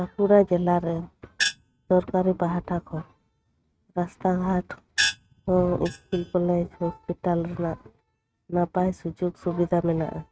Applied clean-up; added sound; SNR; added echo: neural mask model RNNoise.